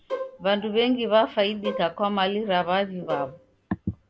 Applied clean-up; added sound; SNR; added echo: none; Bowed string instrument; 9 dB; none.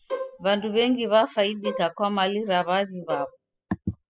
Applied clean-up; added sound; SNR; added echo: classical method spectral subtraction.